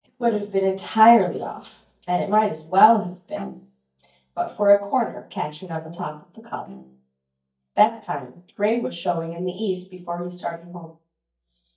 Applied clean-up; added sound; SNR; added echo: neural mask model DeepFilterNet 3.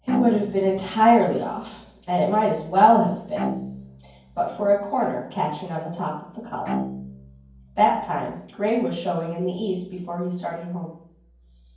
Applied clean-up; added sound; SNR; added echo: none; Bowed string instrument; 12 dB; reverberation time 0.9 s.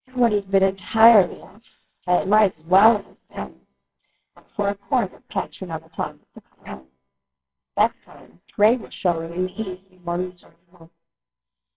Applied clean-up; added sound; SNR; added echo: neural separator model SepFormer WHAMR!.